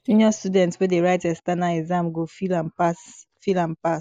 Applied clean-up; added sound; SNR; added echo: neural mask model DeepFilterNet 3.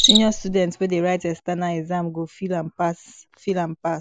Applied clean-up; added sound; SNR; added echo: neural mask model Resemble Enhance denoiser.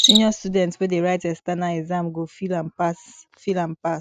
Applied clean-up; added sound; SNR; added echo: neural mask model RNNoise.